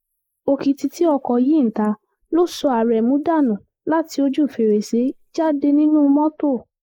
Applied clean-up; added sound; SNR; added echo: neural mask model Resemble Enhance denoiser.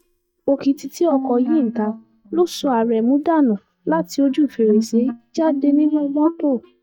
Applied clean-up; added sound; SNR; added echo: neural mask model DeepFilterNet 3.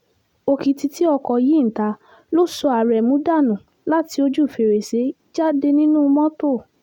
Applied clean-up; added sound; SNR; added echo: none; none; none; none.